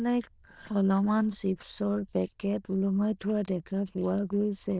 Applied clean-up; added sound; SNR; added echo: neural diffusion model UNIVERSE++.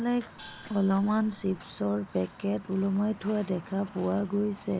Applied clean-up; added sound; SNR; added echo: none; Gong + Walk, footsteps; 19 dB; none.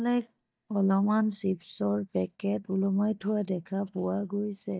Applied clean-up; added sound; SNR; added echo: neural mask model DeepFilterNet 3.